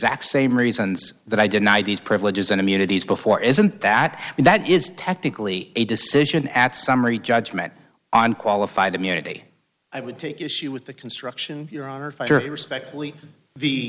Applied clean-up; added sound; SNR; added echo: none; none; none; none.